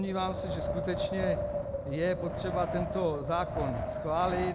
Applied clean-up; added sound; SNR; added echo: none; Wind; 1 dB; none.